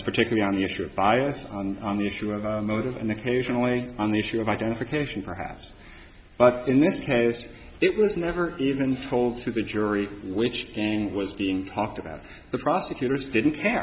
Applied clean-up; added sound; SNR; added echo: none; none; none; none.